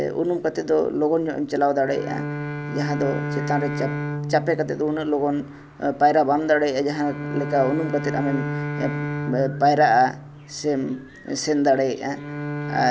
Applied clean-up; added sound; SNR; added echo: none; Bowed string instrument; 8 dB; none.